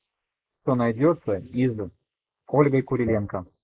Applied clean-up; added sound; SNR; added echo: neural mask model Resemble Enhance denoiser.